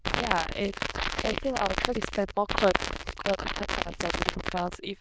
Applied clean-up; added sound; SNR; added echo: neural diffusion model UNIVERSE++.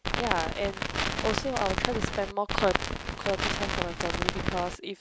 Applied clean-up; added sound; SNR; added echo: none; Crackle; -2 dB; none.